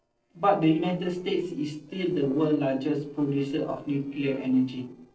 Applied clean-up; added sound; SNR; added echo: neural separator model SepFormer DNS4.